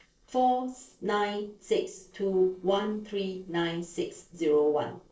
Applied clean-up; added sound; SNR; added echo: neural separator model SepFormer DNS4.